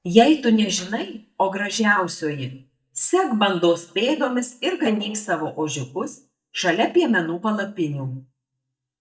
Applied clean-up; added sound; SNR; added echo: neural mask model DeepFilterNet 3.